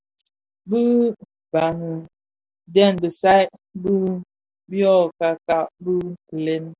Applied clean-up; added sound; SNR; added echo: none; none; none; none.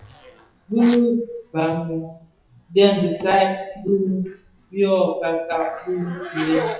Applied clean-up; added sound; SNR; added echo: classical method WPE with log-MMSE.